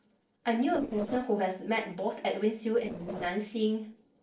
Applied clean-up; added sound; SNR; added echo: neural separator model SepFormer DNS4.